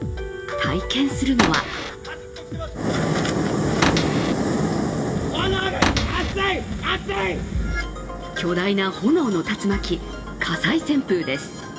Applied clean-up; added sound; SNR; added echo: none; Cupboard open or close / Door; 1 dB; reverberation time 1.1 s.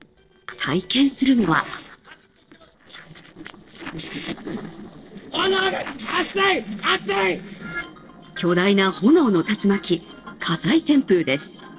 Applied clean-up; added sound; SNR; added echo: neural separator model SepFormer DNS4.